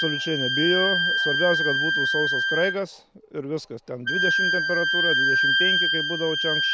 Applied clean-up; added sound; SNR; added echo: none; Wind instrument, woodwind instrument; -5 dB; none.